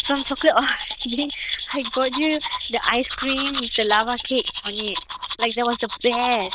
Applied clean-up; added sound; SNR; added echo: neural diffusion model UNIVERSE++.